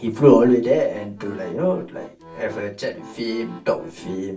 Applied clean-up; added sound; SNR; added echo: none; Accordion; 20 dB; reverberation time 0.3 s.